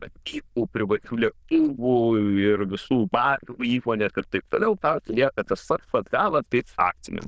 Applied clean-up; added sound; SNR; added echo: neural diffusion model UNIVERSE++.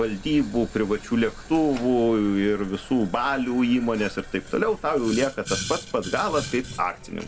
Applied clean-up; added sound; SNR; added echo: none; Boiling; 14 dB; none.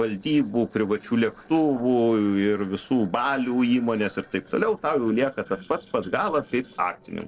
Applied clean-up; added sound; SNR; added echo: neural separator model SepFormer DNS4.